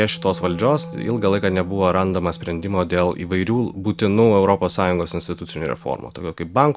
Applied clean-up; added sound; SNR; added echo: none; Wind instrument, woodwind instrument; 17 dB; none.